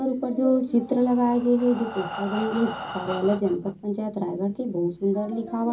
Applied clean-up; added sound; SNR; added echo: none; Breathing; 14 dB; reverberation time 0.4 s.